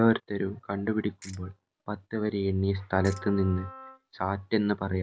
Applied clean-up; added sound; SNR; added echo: none; Wind instrument, woodwind instrument + Ratchet, pawl; 19 dB; none.